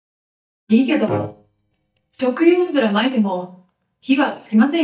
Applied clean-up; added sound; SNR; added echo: neural mask model DeepFilterNet 3.